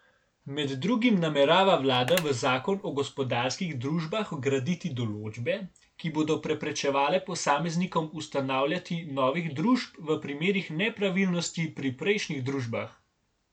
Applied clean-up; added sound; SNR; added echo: none; Telephone; 13 dB; none.